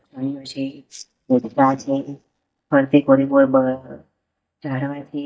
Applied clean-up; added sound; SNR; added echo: neural mask model DeepFilterNet 3.